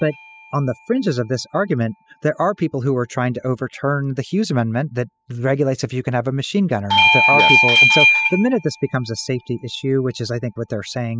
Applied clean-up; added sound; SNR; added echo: classical method spectral subtraction.